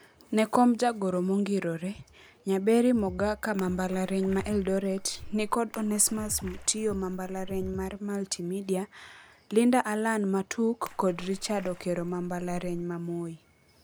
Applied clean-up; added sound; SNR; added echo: none; Splash, splatter + Drum kit; 14 dB; none.